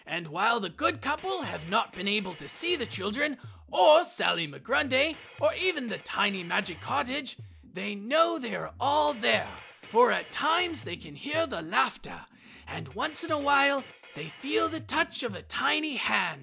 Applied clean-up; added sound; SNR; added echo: none; Drum kit; 20 dB; none.